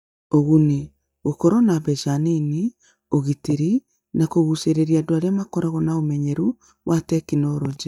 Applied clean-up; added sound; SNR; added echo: neural mask model DeepFilterNet 3.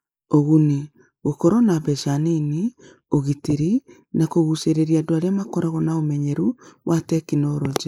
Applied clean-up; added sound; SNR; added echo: neural mask model Resemble Enhance denoiser.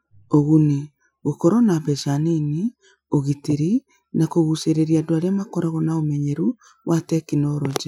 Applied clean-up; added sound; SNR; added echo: classical method Wiener filter.